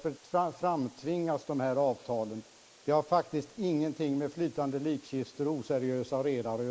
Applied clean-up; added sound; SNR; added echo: neural mask model Resemble Enhance denoiser.